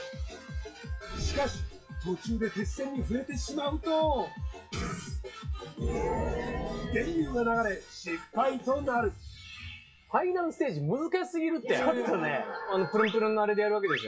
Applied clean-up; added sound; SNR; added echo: classical method WPE with log-MMSE.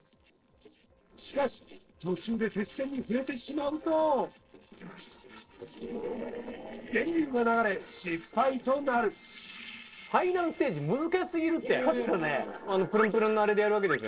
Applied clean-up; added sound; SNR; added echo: neural separator model SepFormer DNS4.